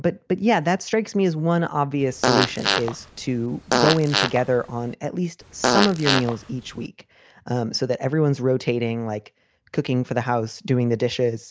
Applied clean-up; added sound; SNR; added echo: none; Fart; 1 dB; none.